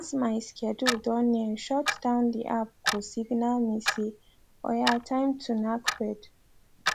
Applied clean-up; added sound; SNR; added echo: none; Clock; 7 dB; none.